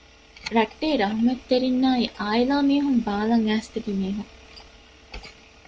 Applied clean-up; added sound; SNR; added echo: none; none; none; none.